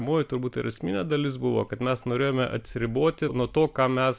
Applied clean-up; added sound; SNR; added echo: none; none; none; none.